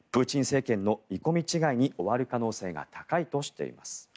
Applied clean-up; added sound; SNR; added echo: none; none; none; none.